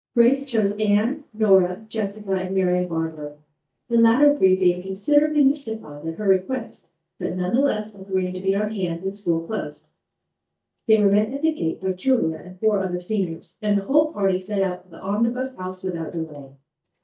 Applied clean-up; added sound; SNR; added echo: neural mask model DeepFilterNet 3.